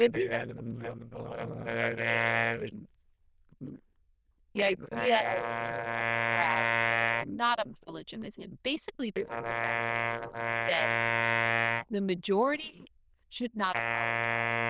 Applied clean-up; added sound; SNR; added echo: neural diffusion model UNIVERSE++.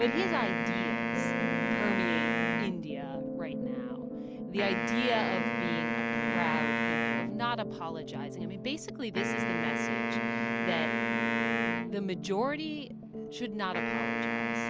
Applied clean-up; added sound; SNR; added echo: none; Wind instrument, woodwind instrument; -2 dB; none.